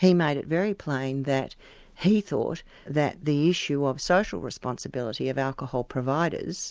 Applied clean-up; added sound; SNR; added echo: none; none; none; none.